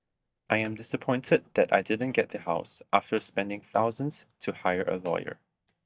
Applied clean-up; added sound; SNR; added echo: neural mask model DeepFilterNet 3.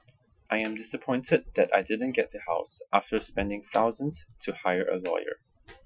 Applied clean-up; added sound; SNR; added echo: classical method Wiener filter.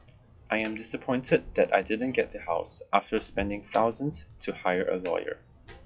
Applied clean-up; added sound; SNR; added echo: classical method log-MMSE.